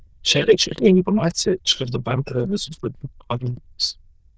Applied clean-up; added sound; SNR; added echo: neural diffusion model UNIVERSE++.